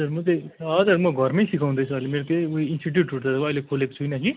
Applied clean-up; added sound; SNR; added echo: none; none; none; none.